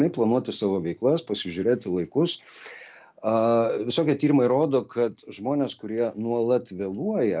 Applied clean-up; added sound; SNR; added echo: none; none; none; none.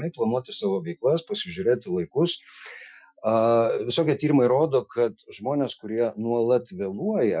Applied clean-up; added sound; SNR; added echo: classical method Wiener filter.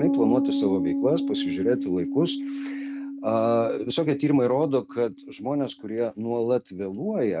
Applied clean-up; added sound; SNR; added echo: neural mask model RNNoise.